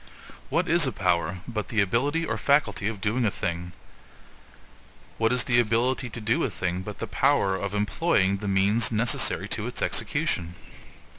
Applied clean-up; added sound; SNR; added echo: none; Tambourine; 16 dB; none.